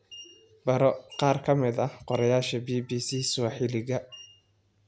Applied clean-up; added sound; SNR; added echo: none; none; none; none.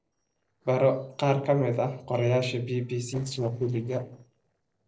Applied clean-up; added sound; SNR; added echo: neural separator model SepFormer DNS4.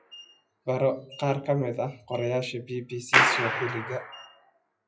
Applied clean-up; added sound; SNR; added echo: classical method WPE with log-MMSE.